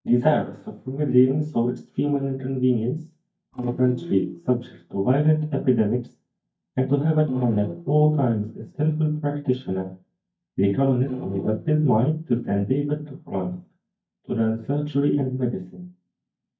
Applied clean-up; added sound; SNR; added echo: neural mask model DeepFilterNet 3.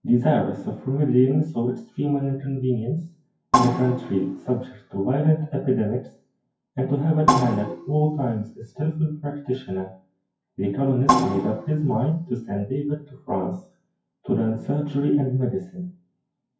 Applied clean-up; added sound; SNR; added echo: classical method WPE with log-MMSE.